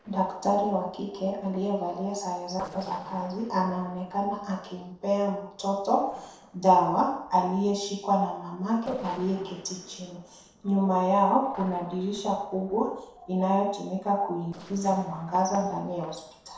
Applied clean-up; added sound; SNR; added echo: neural separator model SepFormer DNS4.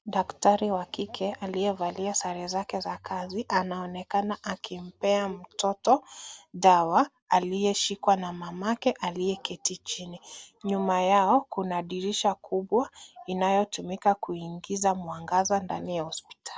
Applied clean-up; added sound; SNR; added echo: none; none; none; none.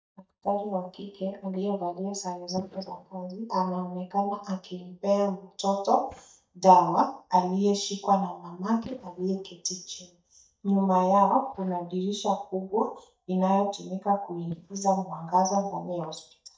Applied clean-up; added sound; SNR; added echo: neural mask model DeepFilterNet 3.